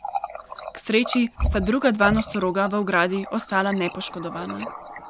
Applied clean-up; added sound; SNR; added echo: none; Water tap, faucet; 8 dB; none.